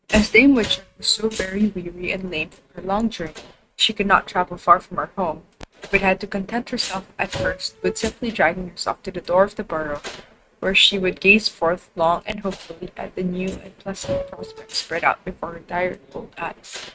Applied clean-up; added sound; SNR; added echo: neural mask model RNNoise.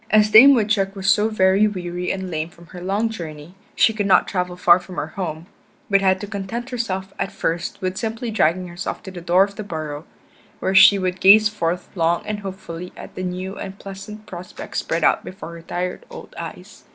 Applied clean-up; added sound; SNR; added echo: none; none; none; none.